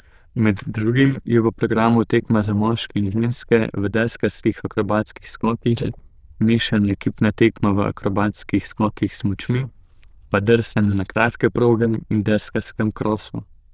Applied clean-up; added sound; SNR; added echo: neural diffusion model UNIVERSE++.